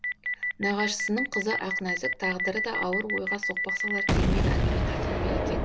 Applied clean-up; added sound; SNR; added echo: none; Boom; -5 dB; none.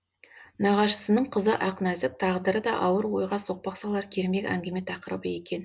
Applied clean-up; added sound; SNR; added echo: none; none; none; none.